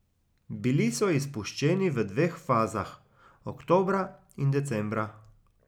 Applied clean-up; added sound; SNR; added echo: none; none; none; none.